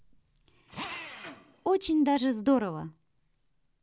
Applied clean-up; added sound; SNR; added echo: none; Drill; 15 dB; none.